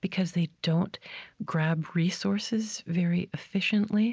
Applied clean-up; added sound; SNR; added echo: none; none; none; none.